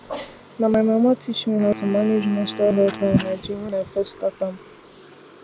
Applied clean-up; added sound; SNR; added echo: none; Wind instrument, woodwind instrument + Cat; 15 dB; none.